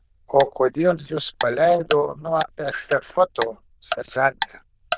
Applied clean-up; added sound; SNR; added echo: neural diffusion model UNIVERSE++.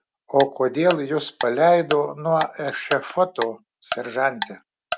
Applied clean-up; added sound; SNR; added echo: none; Tick-tock; 12 dB; none.